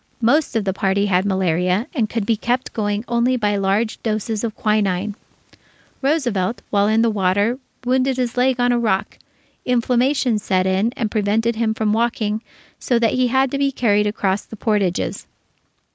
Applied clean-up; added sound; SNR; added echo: none; none; none; none.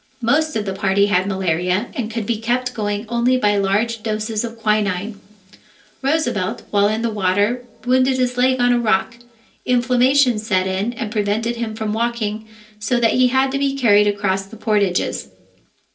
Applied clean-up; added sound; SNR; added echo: none; none; none; reverberation time 0.3 s.